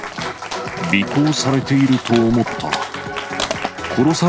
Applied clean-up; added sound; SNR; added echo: none; Crushing + Cheering; 10 dB; none.